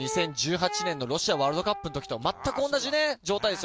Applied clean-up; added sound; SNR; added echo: none; Brass instrument; 12 dB; none.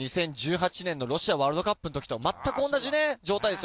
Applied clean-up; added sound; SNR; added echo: none; none; none; none.